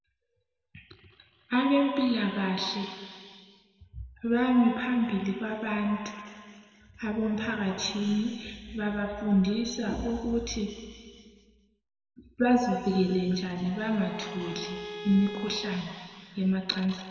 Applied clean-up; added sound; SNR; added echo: none; Bowed string instrument; 12 dB; reverberation time 2.1 s.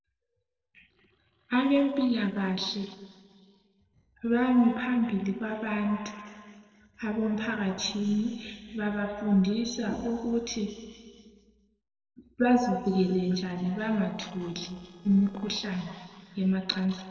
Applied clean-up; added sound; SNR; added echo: neural separator model SepFormer DNS4.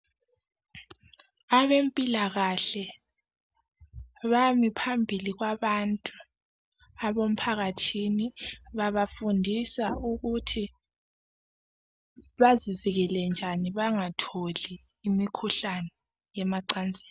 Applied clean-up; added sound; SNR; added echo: none; none; none; none.